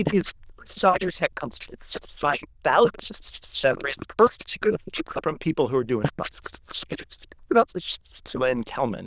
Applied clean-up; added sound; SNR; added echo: neural diffusion model UNIVERSE++.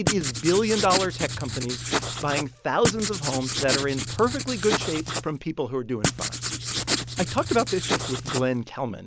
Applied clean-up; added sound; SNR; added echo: none; Writing; 2 dB; none.